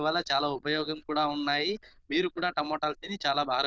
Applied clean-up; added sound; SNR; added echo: neural diffusion model UNIVERSE++.